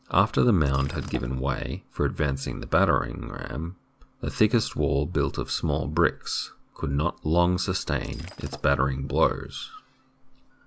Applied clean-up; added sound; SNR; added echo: none; Shatter; 20 dB; none.